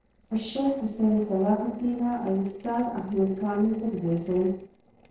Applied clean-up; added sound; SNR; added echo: neural separator model SepFormer DNS4.